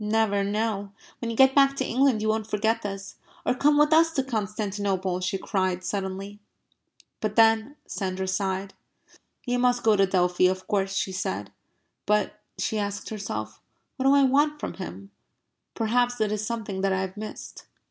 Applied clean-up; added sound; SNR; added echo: none; none; none; none.